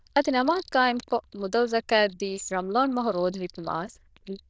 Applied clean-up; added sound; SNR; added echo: neural diffusion model UNIVERSE++.